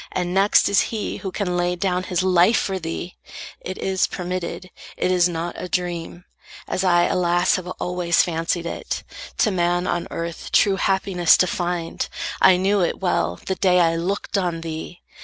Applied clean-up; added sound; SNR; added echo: none; none; none; none.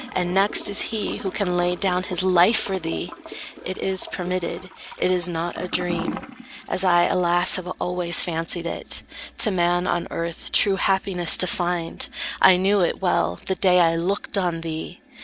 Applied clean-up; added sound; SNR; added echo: none; Toilet flush / Gurgling; 17 dB; none.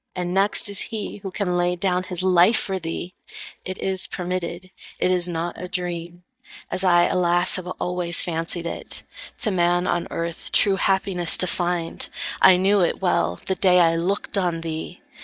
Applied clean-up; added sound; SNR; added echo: neural mask model DeepFilterNet 3.